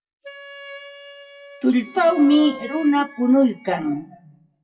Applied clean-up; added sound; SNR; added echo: classical method WPE with log-MMSE.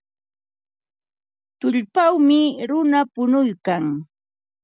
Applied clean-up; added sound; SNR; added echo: none; none; none; none.